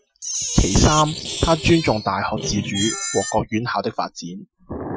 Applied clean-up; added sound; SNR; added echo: classical method Wiener filter.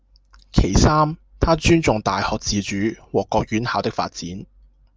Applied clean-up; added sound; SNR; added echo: none; none; none; none.